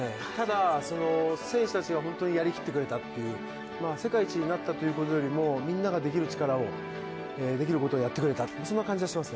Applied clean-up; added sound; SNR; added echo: none; none; none; none.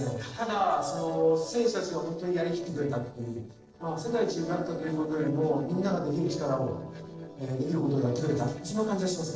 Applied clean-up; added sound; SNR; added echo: neural separator model SepFormer DNS4.